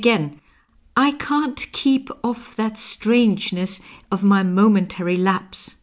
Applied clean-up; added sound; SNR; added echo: none; none; none; none.